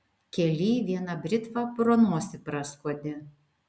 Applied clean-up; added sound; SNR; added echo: none; none; none; none.